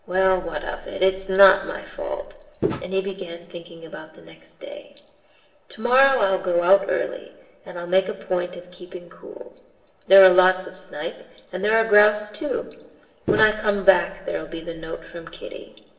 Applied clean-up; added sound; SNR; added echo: none; Walk, footsteps; 3 dB; reverberation time 0.9 s.